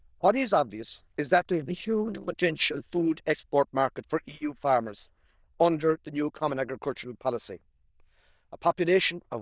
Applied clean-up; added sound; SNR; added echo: neural diffusion model UNIVERSE++.